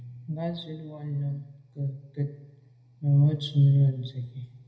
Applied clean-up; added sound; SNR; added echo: none; none; none; reverberation time 0.8 s.